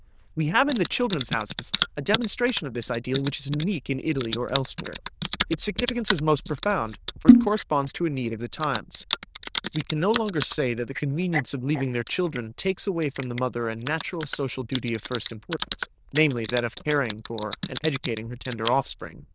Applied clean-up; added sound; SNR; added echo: neural diffusion model UNIVERSE++.